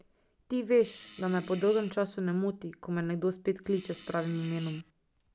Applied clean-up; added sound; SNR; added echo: none; Fart; 17 dB; none.